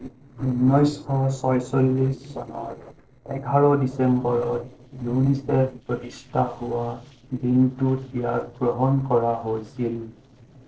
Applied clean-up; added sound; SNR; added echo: neural separator model SepFormer DNS4.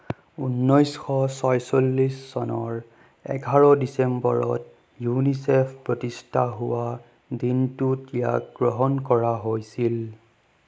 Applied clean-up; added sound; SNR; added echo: none; none; none; none.